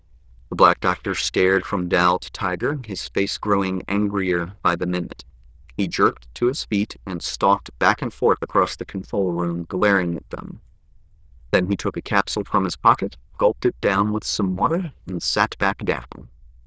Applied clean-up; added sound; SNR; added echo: neural diffusion model UNIVERSE++.